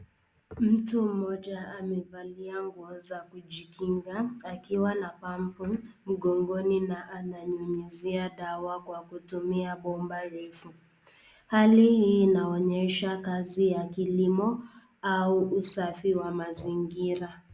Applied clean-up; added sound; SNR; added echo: none; none; none; none.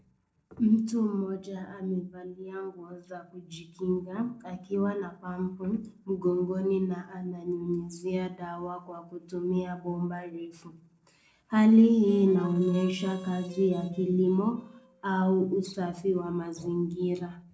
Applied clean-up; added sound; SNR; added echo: neural separator model SepFormer DNS4.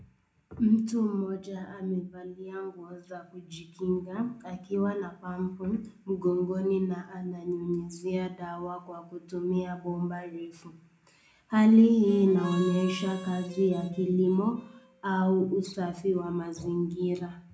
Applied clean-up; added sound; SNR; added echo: none; Harmonica; 16 dB; reverberation time 0.3 s.